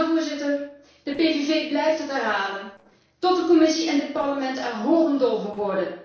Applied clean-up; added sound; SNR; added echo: neural separator model SepFormer DNS4.